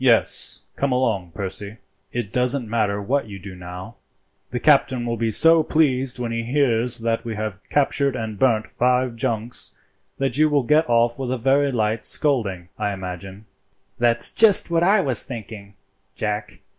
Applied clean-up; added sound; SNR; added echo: none; none; none; none.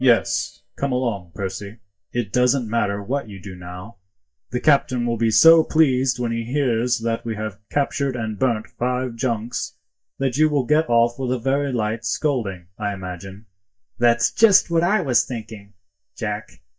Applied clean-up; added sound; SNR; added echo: neural mask model DeepFilterNet 3.